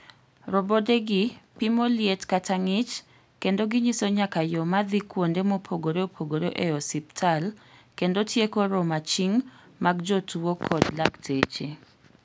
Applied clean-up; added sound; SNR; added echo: none; none; none; none.